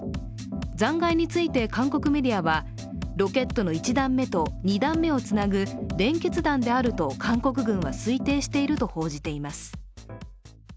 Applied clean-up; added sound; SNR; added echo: none; none; none; none.